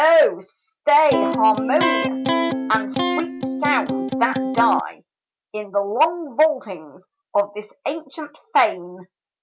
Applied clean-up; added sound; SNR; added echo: none; Electric guitar; 1 dB; none.